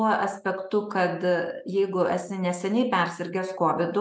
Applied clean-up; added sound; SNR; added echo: none; none; none; none.